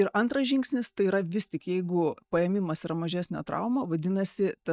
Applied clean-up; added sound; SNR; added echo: neural mask model DeepFilterNet 3.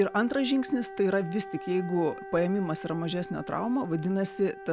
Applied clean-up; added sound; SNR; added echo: none; Wind instrument, woodwind instrument; 14 dB; none.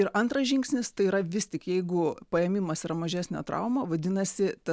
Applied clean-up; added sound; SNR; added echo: none; none; none; none.